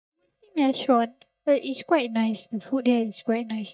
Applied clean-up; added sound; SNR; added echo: neural mask model DeepFilterNet 3.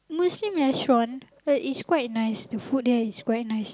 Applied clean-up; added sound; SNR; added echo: none; none; none; none.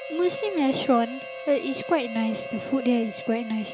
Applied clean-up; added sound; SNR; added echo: none; Harmonica; 11 dB; none.